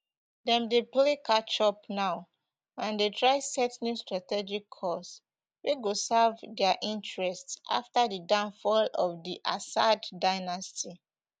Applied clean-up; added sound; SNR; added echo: none; none; none; none.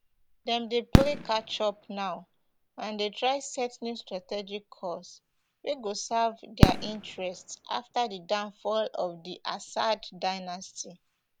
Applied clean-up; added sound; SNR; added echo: none; Fireworks; 0 dB; none.